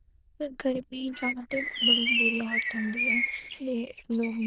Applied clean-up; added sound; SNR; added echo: neural diffusion model UNIVERSE++.